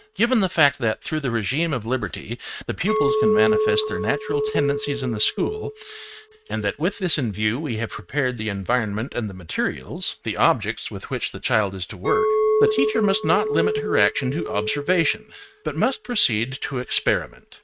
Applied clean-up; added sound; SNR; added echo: neural mask model RNNoise.